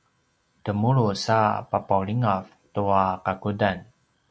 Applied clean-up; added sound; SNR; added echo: none; none; none; none.